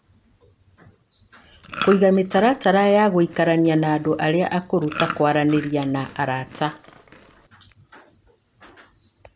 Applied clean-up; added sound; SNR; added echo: none; Chewing, mastication; 14 dB; none.